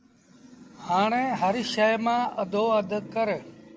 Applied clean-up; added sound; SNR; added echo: none; none; none; none.